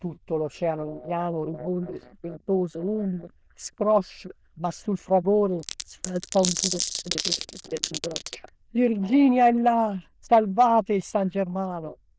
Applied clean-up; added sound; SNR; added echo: neural diffusion model UNIVERSE++.